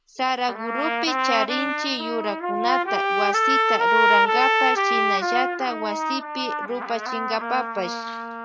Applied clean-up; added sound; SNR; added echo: none; Trumpet; -4 dB; none.